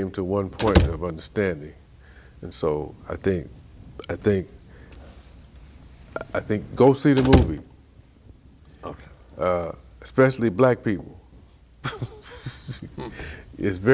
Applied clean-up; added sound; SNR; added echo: none; Slam / Wood; -3 dB; none.